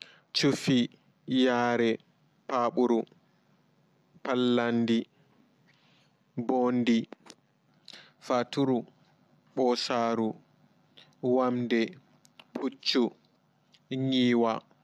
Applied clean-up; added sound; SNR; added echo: none; none; none; none.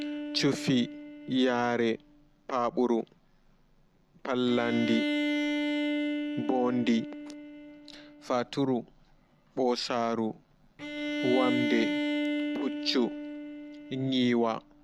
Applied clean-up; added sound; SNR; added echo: none; Bowed string instrument; 4 dB; none.